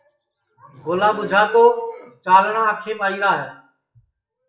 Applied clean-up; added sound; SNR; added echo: classical method WPE with log-MMSE.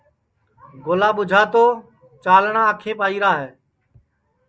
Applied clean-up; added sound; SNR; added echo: none; none; none; none.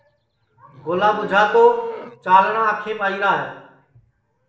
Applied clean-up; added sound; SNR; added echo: none; Livestock, farm animals, working animals; 17 dB; reverberation time 0.7 s.